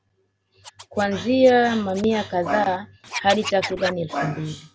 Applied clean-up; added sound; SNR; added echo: none; Scratching (performance technique); 10 dB; none.